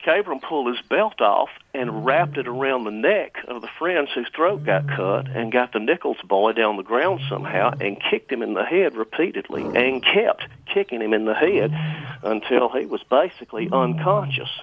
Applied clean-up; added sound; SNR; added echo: none; Wild animals; 13 dB; none.